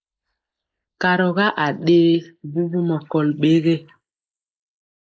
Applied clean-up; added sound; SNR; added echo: neural mask model Resemble Enhance denoiser.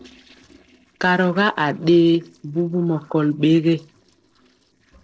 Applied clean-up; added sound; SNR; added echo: neural separator model SepFormer DNS4.